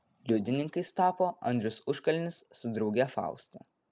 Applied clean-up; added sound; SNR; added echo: none; none; none; none.